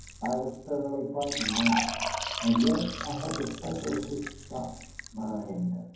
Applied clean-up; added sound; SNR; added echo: none; Fill (with liquid) / Trickle, dribble; 5 dB; reverberation time 0.9 s.